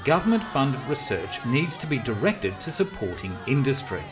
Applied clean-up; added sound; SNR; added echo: none; Crowd; 14 dB; reverberation time 2.0 s.